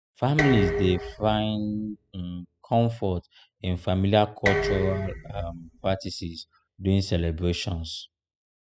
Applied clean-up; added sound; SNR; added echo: classical method spectral subtraction.